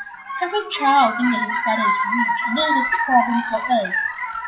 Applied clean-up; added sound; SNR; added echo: classical method WPE with log-MMSE.